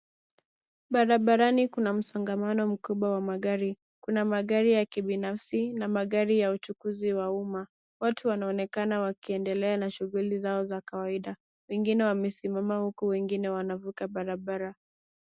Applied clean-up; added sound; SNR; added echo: none; none; none; none.